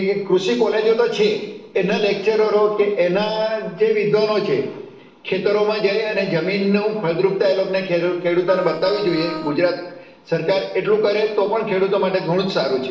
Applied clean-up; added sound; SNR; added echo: neural separator model SepFormer DNS4.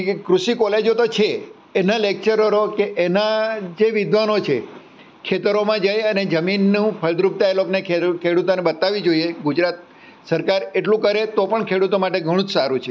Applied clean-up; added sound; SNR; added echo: none; none; none; none.